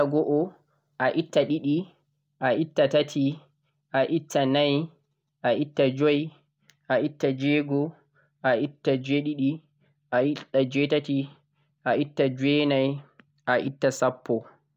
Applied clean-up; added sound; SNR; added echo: none; none; none; none.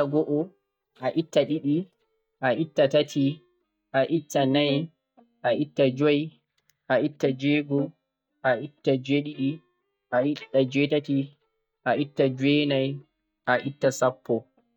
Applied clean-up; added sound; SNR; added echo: neural mask model DeepFilterNet 3.